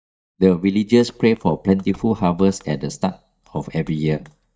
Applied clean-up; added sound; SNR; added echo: neural mask model DeepFilterNet 3.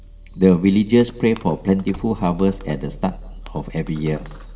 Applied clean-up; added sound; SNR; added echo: none; Fireworks; 16 dB; reverberation time 1.3 s.